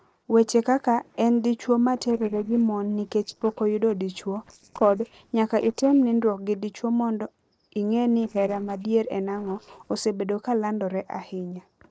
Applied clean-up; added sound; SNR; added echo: neural separator model SepFormer DNS4.